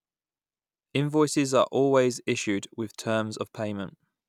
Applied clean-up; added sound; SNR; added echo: none; none; none; none.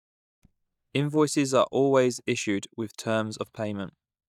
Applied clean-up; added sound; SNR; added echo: neural mask model DeepFilterNet 3.